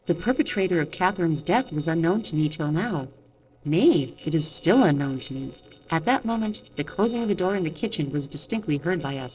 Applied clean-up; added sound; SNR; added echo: neural separator model SepFormer DNS4.